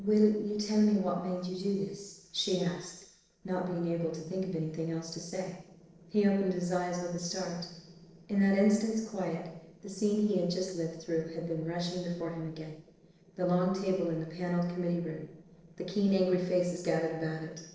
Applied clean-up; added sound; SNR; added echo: neural separator model SepFormer DNS4.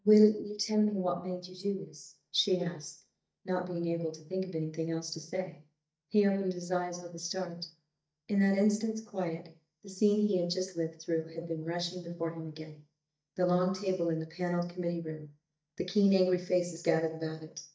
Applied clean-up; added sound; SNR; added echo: neural mask model DeepFilterNet 3.